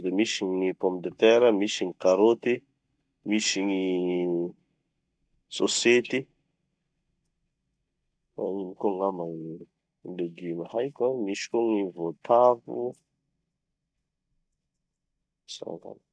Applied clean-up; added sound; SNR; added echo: neural mask model DeepFilterNet 3.